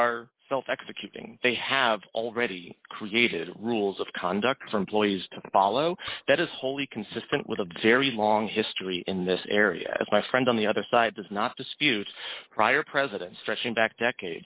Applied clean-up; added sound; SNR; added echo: neural mask model Resemble Enhance denoiser.